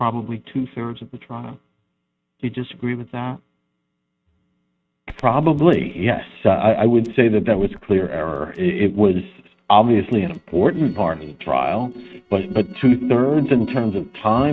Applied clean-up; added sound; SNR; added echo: neural mask model RNNoise.